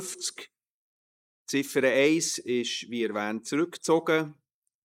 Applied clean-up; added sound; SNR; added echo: neural mask model Resemble Enhance denoiser.